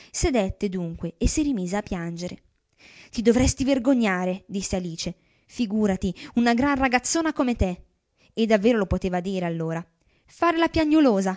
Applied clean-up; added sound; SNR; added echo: none; none; none; none.